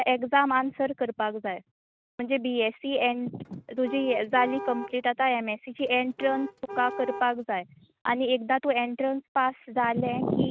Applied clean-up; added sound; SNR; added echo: neural mask model RNNoise.